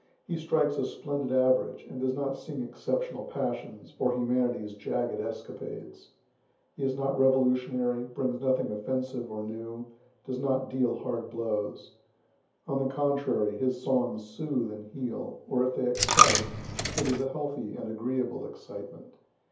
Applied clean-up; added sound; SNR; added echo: none; Coin (dropping); -1 dB; reverberation time 0.5 s.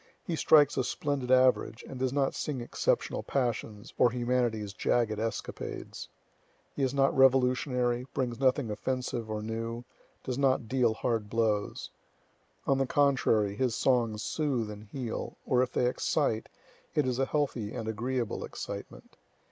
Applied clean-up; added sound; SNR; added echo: none; none; none; none.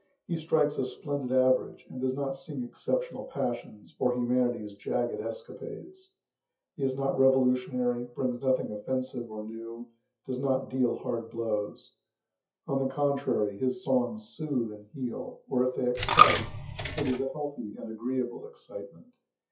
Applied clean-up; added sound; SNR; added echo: classical method WPE with log-MMSE.